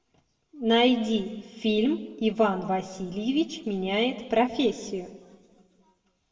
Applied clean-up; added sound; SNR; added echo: none; none; none; reverberation time 1.3 s.